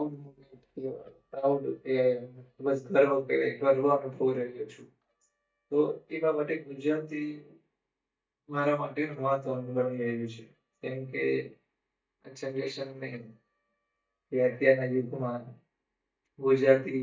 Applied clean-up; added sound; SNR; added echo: neural mask model DeepFilterNet 3.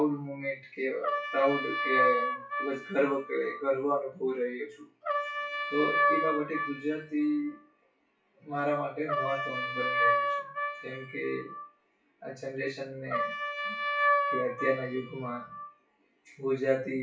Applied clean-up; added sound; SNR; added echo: classical method WPE with log-MMSE.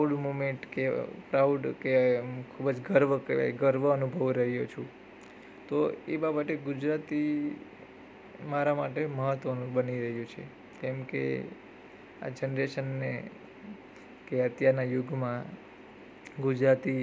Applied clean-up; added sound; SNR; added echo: none; none; none; none.